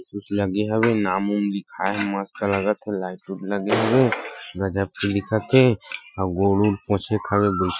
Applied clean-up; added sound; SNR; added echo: classical method Wiener filter.